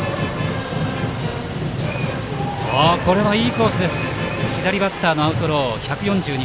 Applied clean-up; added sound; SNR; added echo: none; Bus; 15 dB; none.